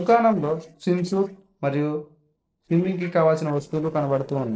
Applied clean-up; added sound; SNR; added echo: neural separator model SepFormer DNS4.